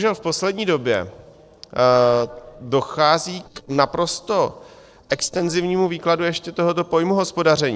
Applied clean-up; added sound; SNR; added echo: neural separator model SepFormer DNS4.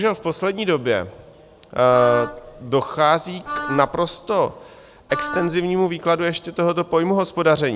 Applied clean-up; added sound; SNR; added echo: none; Wind instrument, woodwind instrument; 10 dB; none.